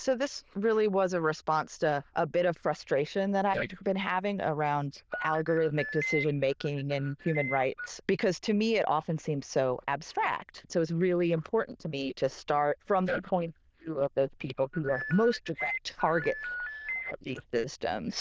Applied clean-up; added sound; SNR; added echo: neural diffusion model UNIVERSE++.